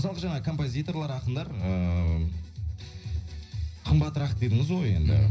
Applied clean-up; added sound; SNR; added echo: none; none; none; reverberation time 0.5 s.